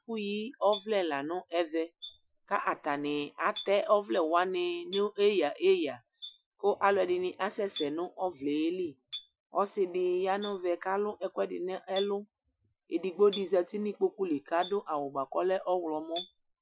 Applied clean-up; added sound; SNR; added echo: classical method Wiener filter.